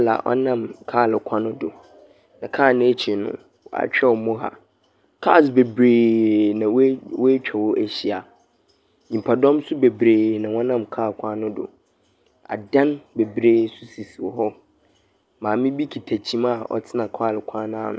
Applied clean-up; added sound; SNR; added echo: none; none; none; none.